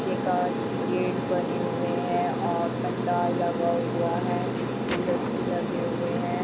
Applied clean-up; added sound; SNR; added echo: none; Aircraft; -1 dB; none.